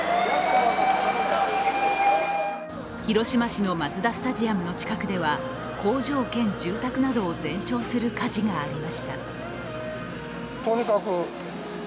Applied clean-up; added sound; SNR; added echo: none; none; none; none.